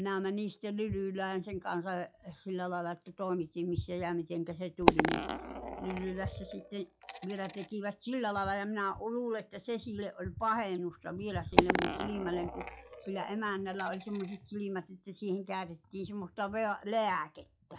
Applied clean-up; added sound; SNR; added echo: classical method log-MMSE.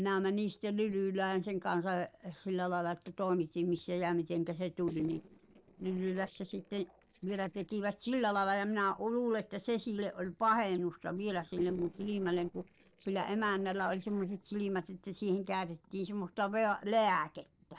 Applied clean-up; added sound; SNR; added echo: neural separator model SepFormer DNS4.